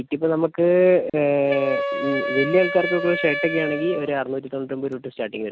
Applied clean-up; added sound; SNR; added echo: none; Wind instrument, woodwind instrument; 6 dB; none.